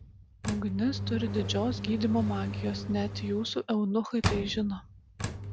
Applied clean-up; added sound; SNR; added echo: none; Engine; 5 dB; none.